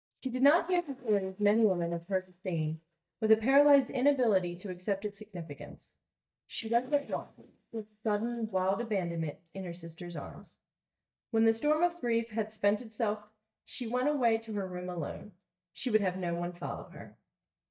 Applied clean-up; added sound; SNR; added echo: neural mask model DeepFilterNet 3.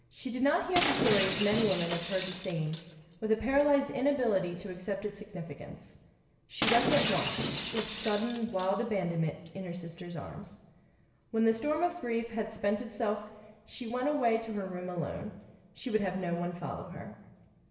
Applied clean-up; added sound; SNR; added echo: none; Shatter; 1 dB; reverberation time 1.3 s.